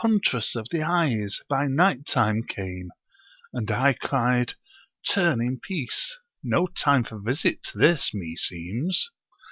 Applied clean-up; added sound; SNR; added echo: none; none; none; none.